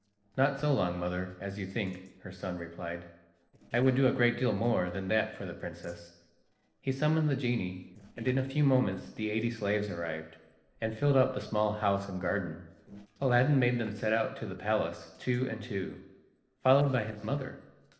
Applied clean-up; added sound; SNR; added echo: neural separator model SepFormer DNS4.